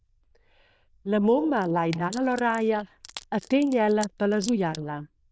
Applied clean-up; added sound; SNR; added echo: neural diffusion model UNIVERSE++.